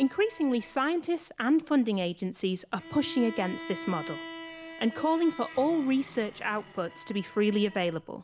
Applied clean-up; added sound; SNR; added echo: none; Bowed string instrument; 16 dB; none.